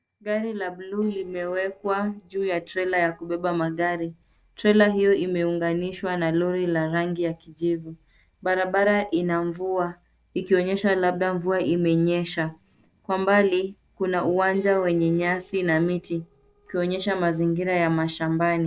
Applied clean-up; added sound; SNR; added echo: neural separator model SepFormer DNS4.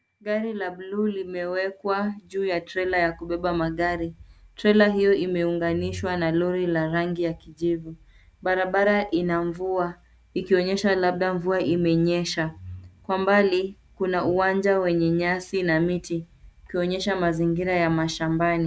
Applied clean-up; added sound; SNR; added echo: none; none; none; none.